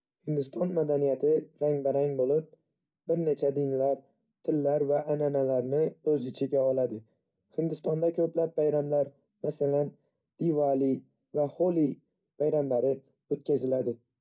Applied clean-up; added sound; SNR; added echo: none; none; none; none.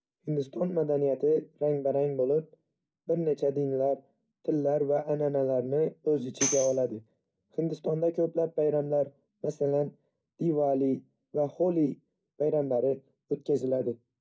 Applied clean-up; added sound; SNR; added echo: none; Tambourine; 7 dB; none.